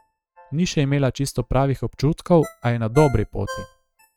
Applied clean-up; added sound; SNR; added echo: neural mask model RNNoise.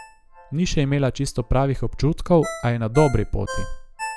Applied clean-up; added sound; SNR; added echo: none; Ringtone; 15 dB; none.